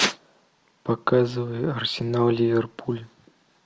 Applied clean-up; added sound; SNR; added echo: none; none; none; none.